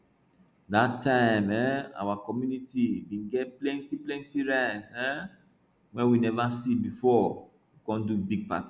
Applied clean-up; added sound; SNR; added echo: none; none; none; none.